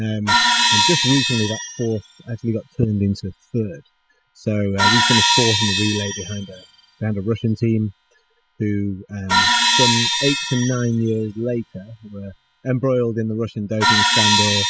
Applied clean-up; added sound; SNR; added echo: classical method spectral subtraction.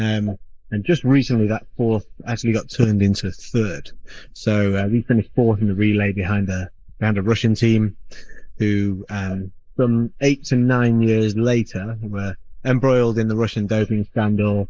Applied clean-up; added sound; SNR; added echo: neural mask model Resemble Enhance denoiser.